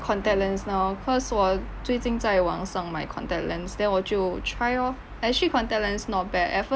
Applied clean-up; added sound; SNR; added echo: none; none; none; none.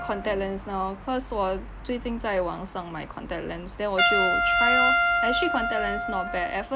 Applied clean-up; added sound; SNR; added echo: none; Trumpet; -2 dB; none.